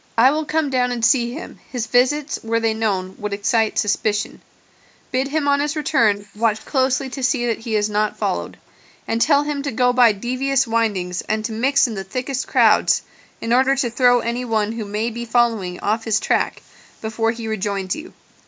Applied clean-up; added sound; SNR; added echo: neural mask model Resemble Enhance denoiser.